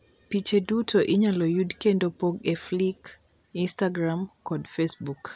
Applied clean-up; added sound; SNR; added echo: none; none; none; none.